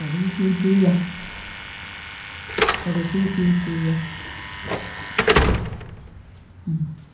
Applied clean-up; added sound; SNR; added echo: none; Slam / Alarm; 2 dB; reverberation time 0.6 s.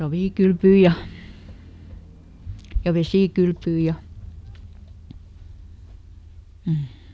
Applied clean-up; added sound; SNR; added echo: none; none; none; none.